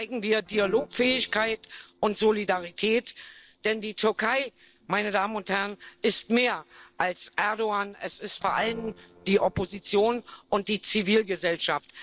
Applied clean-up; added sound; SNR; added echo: neural separator model SepFormer DNS4.